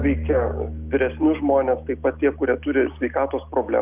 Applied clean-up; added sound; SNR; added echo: none; Bowed string instrument; 11 dB; none.